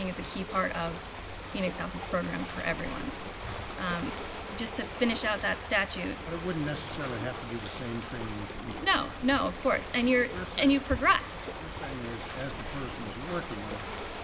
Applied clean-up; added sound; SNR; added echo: none; Ocean; 7 dB; none.